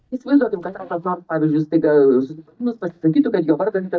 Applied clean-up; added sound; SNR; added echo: neural mask model DeepFilterNet 3.